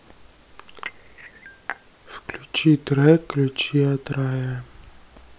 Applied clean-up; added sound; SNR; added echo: none; Cutlery, silverware / Dishes, pots, and pans / Chink, clink; 14 dB; none.